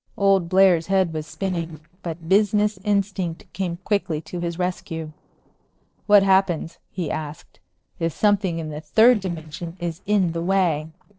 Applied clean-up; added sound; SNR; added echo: neural separator model SepFormer DNS4.